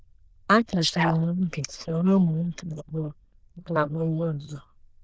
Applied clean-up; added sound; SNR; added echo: neural diffusion model UNIVERSE++.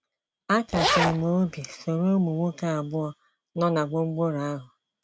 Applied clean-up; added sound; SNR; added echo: none; Zipper (clothing); 0 dB; none.